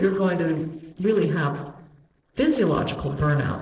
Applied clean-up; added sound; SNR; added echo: neural separator model SepFormer DNS4.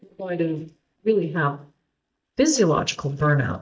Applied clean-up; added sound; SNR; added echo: neural mask model DeepFilterNet 3.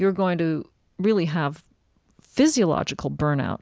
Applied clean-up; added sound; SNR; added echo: none; none; none; none.